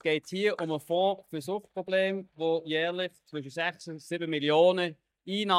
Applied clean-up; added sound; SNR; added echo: neural mask model DeepFilterNet 3.